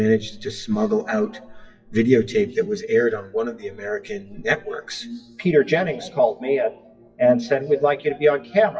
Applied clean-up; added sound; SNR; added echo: classical method WPE with log-MMSE.